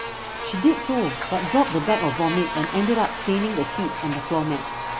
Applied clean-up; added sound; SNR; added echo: none; Buzz; 6 dB; none.